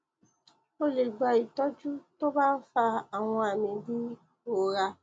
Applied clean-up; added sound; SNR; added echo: none; none; none; none.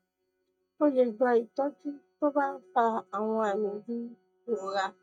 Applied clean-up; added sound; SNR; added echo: neural mask model DeepFilterNet 3.